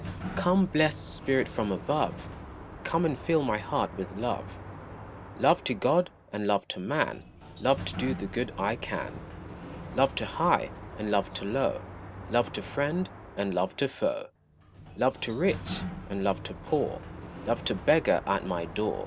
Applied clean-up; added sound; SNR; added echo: none; Sliding door; 12 dB; none.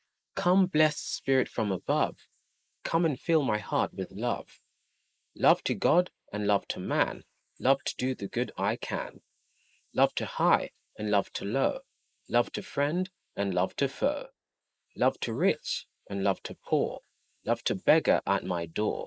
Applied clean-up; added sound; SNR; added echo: neural mask model Resemble Enhance denoiser.